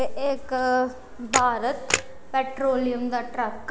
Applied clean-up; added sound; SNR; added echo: none; Camera; 6 dB; none.